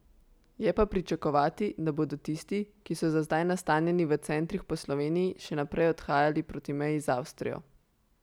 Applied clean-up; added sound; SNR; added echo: none; none; none; none.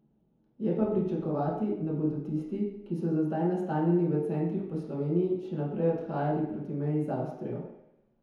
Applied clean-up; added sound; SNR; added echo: none; none; none; reverberation time 1.0 s.